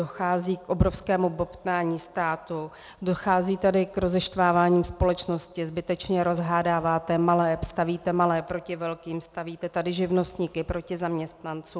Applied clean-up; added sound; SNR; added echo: none; none; none; none.